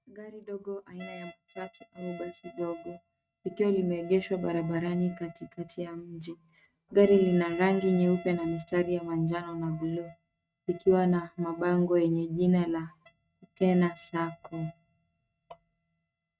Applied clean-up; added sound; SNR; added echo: neural mask model RNNoise.